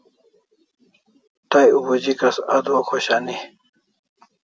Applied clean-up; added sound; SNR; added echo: none; none; none; none.